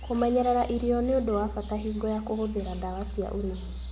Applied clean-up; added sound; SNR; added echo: none; Bird vocalization, bird call, bird song; 9 dB; none.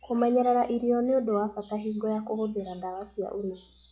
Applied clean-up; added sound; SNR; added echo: classical method log-MMSE.